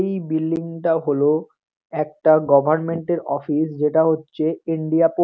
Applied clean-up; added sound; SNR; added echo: none; none; none; none.